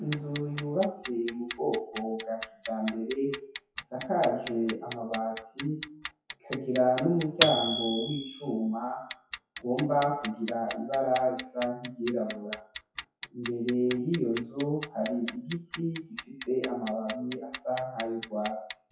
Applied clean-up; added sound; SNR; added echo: classical method WPE with log-MMSE.